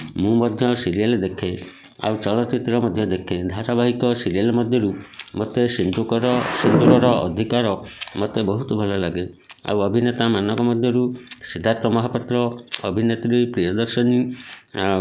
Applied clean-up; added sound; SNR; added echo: none; none; none; none.